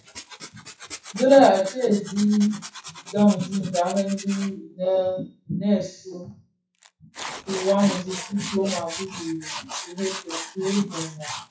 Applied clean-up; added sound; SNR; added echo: classical method WPE with log-MMSE.